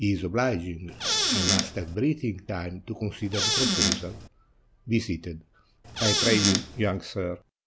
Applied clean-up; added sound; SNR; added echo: none; Squeak / Cupboard open or close; -3 dB; none.